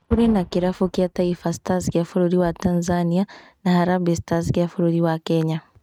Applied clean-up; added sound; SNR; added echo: neural mask model RNNoise.